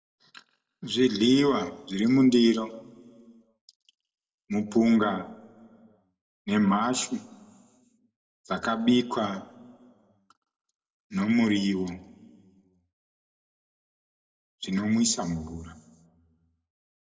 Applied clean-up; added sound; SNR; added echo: none; none; none; reverberation time 0.8 s.